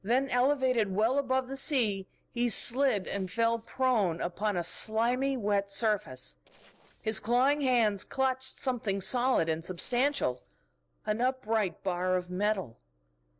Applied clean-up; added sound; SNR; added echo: neural separator model SepFormer DNS4.